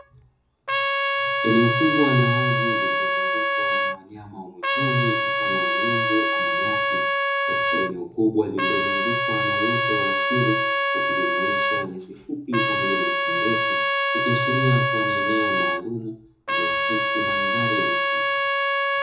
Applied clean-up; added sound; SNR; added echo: none; Trumpet; -5 dB; reverberation time 0.6 s.